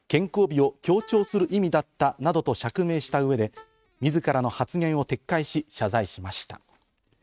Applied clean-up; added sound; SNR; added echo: neural mask model RNNoise.